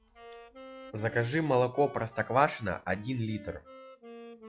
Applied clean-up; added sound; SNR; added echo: classical method log-MMSE.